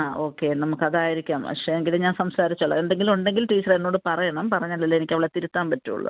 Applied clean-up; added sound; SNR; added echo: none; none; none; none.